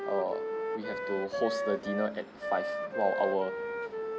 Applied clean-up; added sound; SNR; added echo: none; Wind instrument, woodwind instrument; 1 dB; none.